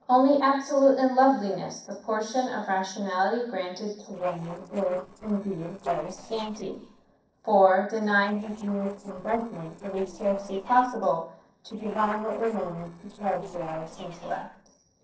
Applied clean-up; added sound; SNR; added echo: neural separator model SepFormer DNS4.